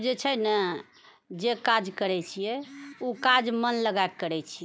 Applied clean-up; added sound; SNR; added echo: none; none; none; none.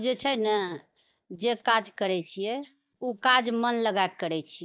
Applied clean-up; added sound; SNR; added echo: neural mask model DeepFilterNet 3.